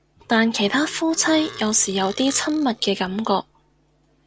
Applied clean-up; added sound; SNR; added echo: none; Burping, eructation; 19 dB; none.